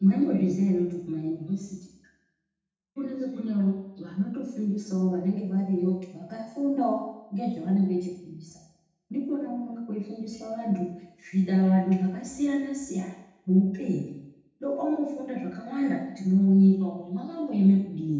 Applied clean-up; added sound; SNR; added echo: none; none; none; reverberation time 0.8 s.